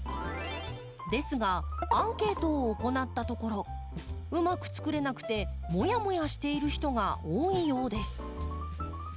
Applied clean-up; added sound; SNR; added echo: none; none; none; none.